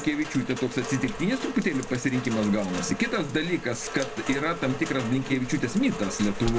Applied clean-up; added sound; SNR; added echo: none; Rain; 9 dB; none.